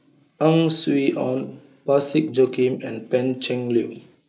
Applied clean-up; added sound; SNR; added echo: neural mask model Resemble Enhance denoiser.